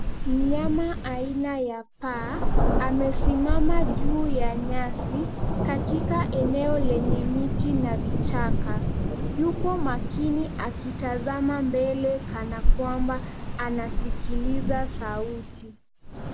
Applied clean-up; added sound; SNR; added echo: none; Thunder; -4 dB; none.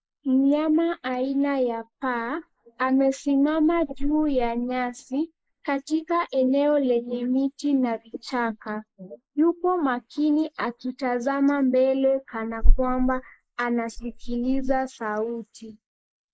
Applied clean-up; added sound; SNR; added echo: neural mask model Resemble Enhance denoiser.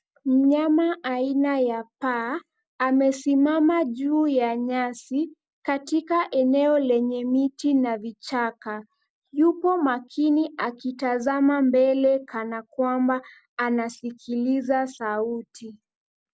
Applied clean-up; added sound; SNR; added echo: none; none; none; none.